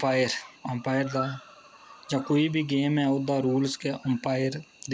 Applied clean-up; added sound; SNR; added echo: none; Cricket; 18 dB; none.